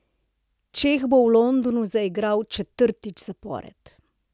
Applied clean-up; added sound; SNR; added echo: none; none; none; none.